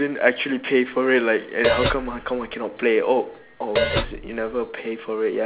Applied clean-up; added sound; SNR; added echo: none; Hi-hat; 2 dB; none.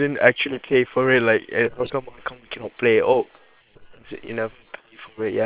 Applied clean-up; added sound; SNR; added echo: neural separator model SepFormer WHAM!.